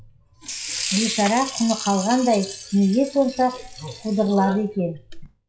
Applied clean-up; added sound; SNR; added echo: classical method WPE with log-MMSE.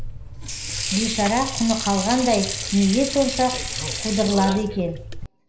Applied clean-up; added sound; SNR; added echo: none; Sink (filling or washing) / Water; 6 dB; reverberation time 0.5 s.